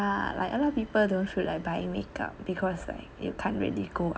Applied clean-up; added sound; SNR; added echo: none; none; none; none.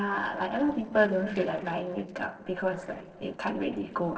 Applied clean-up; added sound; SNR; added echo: neural separator model SepFormer DNS4.